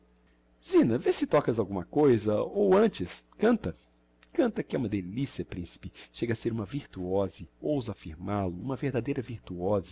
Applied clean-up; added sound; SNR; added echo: none; none; none; none.